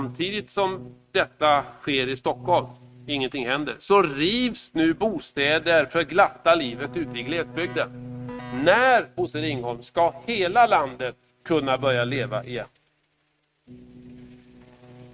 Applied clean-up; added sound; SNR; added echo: neural mask model RNNoise.